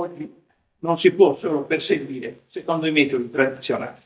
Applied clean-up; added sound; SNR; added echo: neural mask model DeepFilterNet 3.